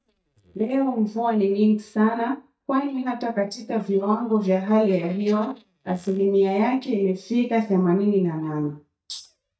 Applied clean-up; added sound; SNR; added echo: neural mask model DeepFilterNet 3.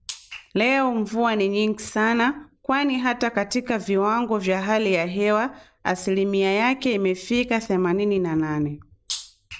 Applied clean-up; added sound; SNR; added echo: none; none; none; none.